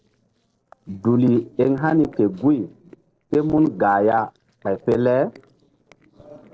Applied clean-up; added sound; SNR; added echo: neural separator model SepFormer DNS4.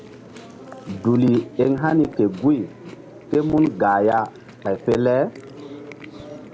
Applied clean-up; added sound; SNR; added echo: none; Chewing, mastication; 17 dB; none.